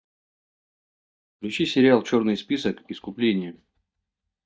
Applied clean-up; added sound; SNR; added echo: neural mask model DeepFilterNet 3.